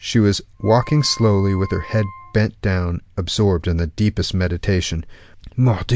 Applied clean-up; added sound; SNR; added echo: none; Wind instrument, woodwind instrument; 20 dB; none.